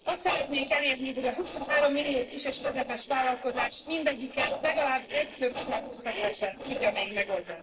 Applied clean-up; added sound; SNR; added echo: neural separator model SepFormer DNS4.